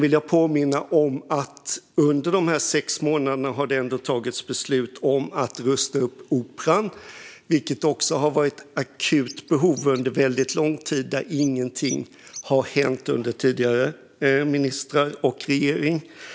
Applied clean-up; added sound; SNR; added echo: none; Bird; 19 dB; none.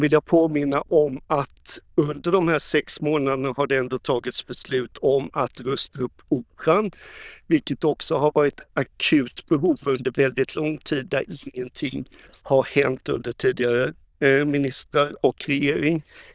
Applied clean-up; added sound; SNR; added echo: neural diffusion model UNIVERSE++.